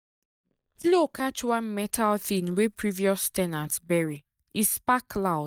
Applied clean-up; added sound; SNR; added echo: neural mask model DeepFilterNet 3.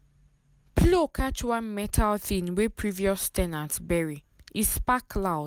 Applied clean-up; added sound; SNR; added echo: none; none; none; none.